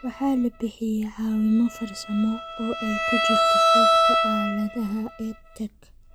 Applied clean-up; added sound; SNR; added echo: none; Bowed string instrument; -2 dB; none.